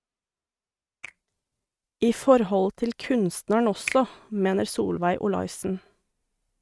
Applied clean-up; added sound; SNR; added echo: neural mask model RNNoise.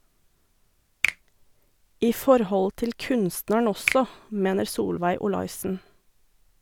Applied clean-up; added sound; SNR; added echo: none; Finger snapping; 9 dB; none.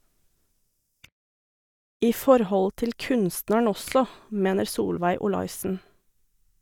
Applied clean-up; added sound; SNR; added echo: neural mask model DeepFilterNet 3.